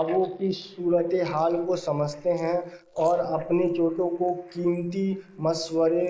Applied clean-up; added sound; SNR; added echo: neural mask model Resemble Enhance denoiser.